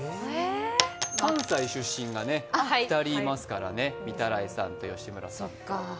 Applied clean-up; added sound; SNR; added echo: none; Coin (dropping); 4 dB; none.